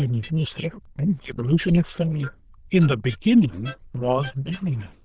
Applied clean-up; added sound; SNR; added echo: neural diffusion model UNIVERSE++.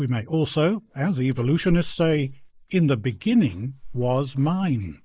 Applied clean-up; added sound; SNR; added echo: neural mask model Resemble Enhance denoiser.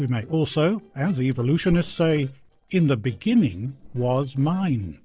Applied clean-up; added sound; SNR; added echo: neural separator model SepFormer DNS4.